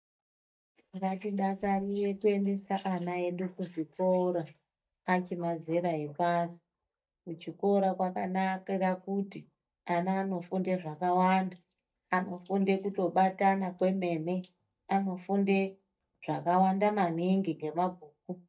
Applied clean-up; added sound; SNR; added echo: neural mask model DeepFilterNet 3.